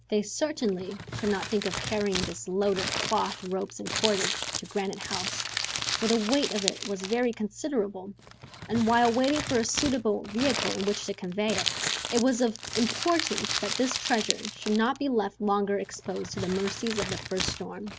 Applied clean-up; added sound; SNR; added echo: none; Crumpling, crinkling; 6 dB; none.